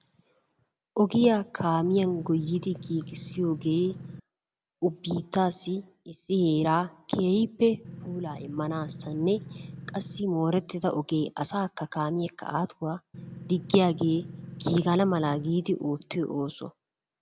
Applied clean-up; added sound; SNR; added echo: none; Engine; 13 dB; none.